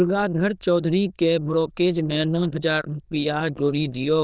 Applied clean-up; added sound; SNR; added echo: neural diffusion model UNIVERSE++.